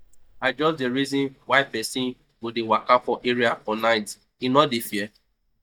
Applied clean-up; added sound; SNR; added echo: neural mask model DeepFilterNet 3.